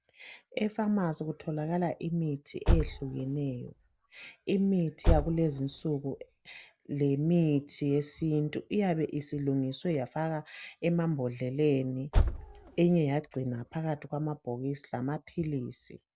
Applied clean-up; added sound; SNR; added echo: none; Car; 1 dB; none.